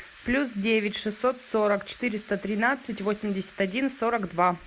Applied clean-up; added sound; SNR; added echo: none; none; none; none.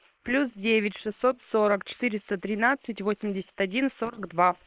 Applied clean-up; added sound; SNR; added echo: neural separator model SepFormer WHAM!.